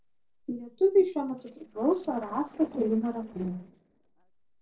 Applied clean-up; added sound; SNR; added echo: neural separator model SepFormer DNS4.